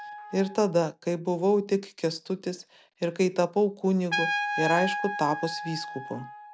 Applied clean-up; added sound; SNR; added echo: none; Trumpet; 7 dB; none.